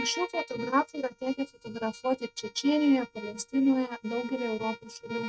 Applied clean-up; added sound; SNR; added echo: neural mask model RNNoise.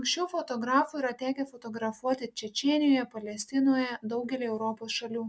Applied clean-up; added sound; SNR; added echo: none; none; none; none.